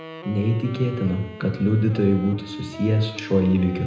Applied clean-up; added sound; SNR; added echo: none; Wind instrument, woodwind instrument; 16 dB; reverberation time 0.8 s.